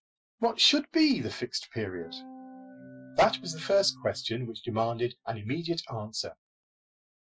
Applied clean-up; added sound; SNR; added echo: classical method Wiener filter.